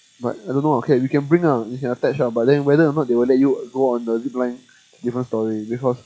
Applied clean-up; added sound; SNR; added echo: classical method log-MMSE.